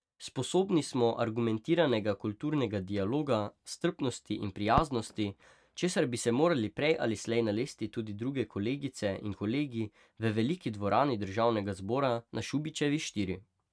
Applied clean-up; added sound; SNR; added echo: neural mask model RNNoise.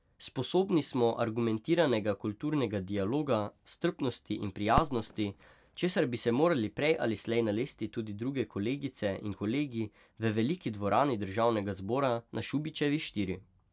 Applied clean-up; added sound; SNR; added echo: none; Fireworks; 11 dB; none.